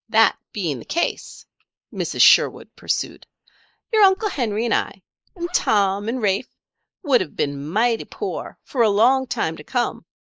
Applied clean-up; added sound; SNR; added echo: neural mask model Resemble Enhance denoiser.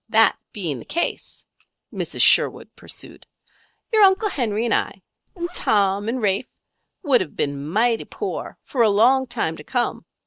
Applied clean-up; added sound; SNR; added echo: neural separator model SepFormer DNS4.